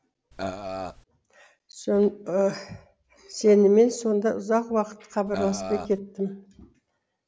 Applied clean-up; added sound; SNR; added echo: none; Burping, eructation; 8 dB; none.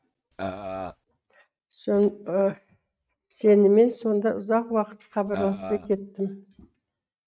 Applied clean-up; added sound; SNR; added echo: neural mask model RNNoise.